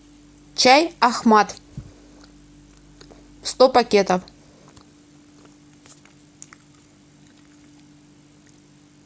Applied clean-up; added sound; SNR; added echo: none; none; none; none.